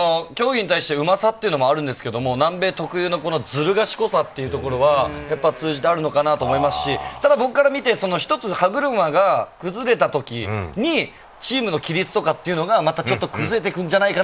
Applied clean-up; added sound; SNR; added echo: none; none; none; none.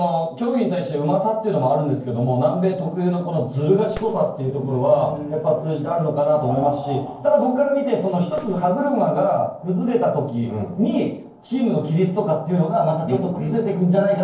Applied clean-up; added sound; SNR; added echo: neural separator model SepFormer DNS4.